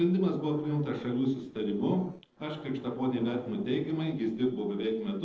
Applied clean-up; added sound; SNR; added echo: neural separator model SepFormer DNS4.